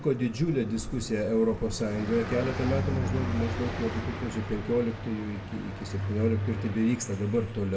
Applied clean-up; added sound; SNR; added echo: none; Car passing by; 5 dB; reverberation time 0.7 s.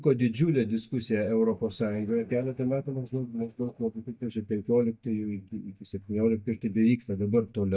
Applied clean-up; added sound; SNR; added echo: neural mask model DeepFilterNet 3.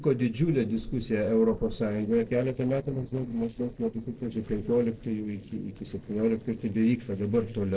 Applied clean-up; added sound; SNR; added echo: neural separator model SepFormer DNS4.